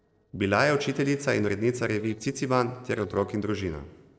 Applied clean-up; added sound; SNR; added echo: neural separator model SepFormer DNS4.